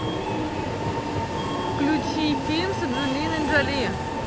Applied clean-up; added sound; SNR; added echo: none; Subway, metro, underground; -2 dB; none.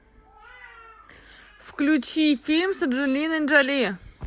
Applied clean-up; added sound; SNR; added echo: none; none; none; none.